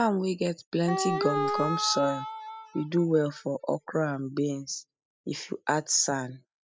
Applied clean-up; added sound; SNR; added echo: classical method spectral subtraction.